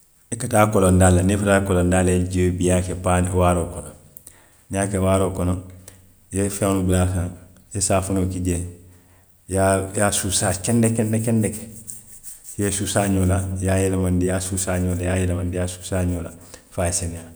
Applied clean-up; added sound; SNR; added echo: none; none; none; none.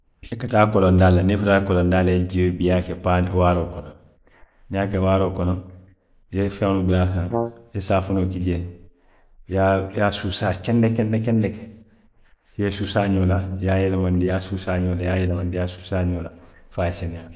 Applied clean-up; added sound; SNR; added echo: neural mask model Resemble Enhance denoiser.